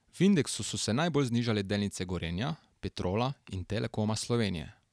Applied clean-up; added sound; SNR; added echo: none; none; none; none.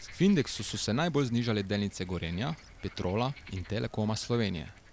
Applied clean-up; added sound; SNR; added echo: none; Frog; 19 dB; none.